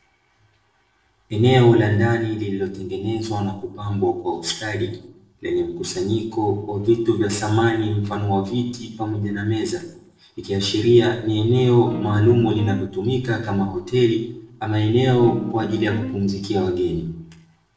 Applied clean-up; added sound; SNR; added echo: neural separator model SepFormer DNS4.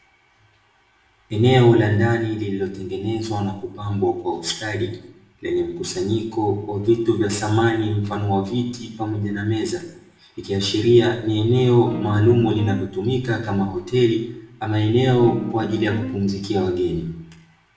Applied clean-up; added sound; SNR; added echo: none; Guitar; 8 dB; reverberation time 0.7 s.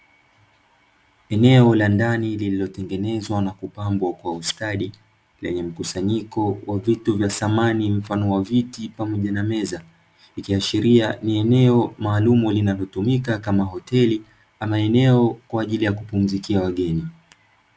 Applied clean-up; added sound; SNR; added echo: none; none; none; none.